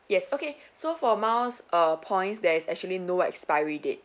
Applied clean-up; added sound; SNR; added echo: none; none; none; none.